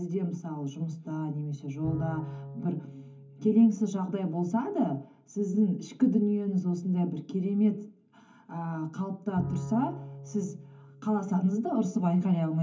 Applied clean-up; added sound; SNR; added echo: none; Bowed string instrument; 15 dB; reverberation time 0.3 s.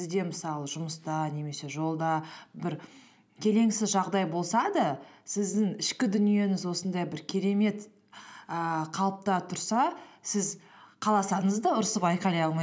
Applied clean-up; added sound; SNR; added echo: none; none; none; none.